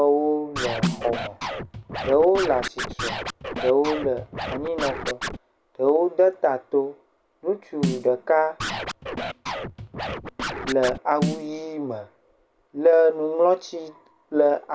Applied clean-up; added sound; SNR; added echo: none; Snare drum + Scratching (performance technique); 6 dB; none.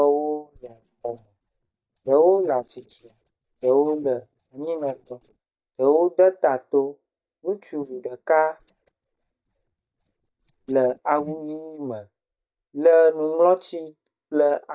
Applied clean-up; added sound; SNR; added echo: neural mask model DeepFilterNet 3.